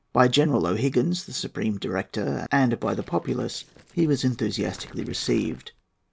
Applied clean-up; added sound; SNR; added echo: neural separator model SepFormer DNS4.